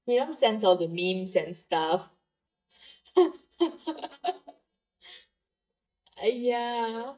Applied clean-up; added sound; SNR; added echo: neural mask model DeepFilterNet 3.